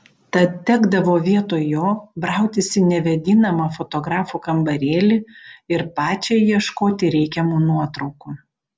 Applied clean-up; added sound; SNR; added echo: none; none; none; none.